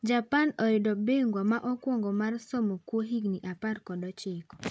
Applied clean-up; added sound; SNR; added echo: none; none; none; none.